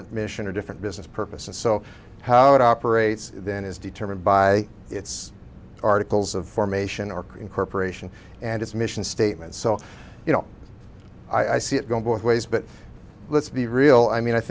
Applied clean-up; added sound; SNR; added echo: none; none; none; none.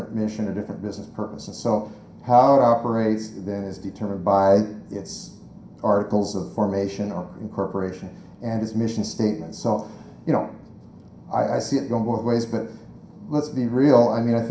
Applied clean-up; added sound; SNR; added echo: none; none; none; reverberation time 0.5 s.